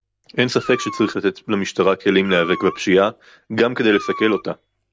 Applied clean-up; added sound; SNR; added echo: none; Meow; 16 dB; none.